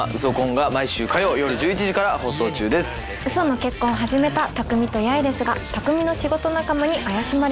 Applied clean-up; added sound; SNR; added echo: none; Telephone; 18 dB; none.